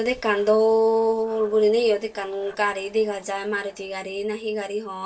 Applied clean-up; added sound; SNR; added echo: neural separator model SepFormer DNS4.